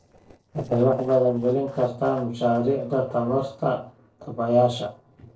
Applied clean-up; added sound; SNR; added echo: neural separator model SepFormer DNS4.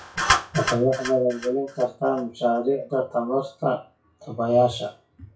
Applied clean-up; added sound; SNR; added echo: classical method WPE with log-MMSE.